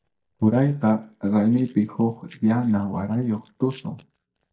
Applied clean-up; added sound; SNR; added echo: neural mask model DeepFilterNet 3.